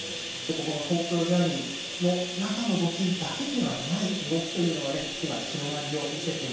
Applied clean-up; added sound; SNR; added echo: none; Bathtub (filling or washing); 6 dB; reverberation time 0.7 s.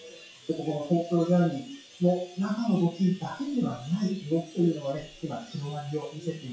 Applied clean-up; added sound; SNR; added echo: classical method WPE with log-MMSE.